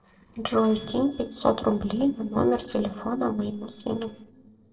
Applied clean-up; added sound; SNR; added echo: neural separator model SepFormer DNS4.